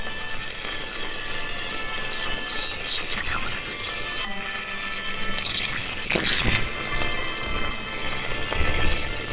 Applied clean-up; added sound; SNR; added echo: neural separator model SepFormer WHAMR!.